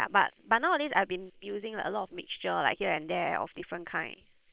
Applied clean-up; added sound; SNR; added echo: neural separator model SepFormer WHAM!.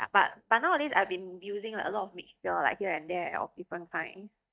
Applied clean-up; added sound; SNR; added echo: neural mask model DeepFilterNet 3.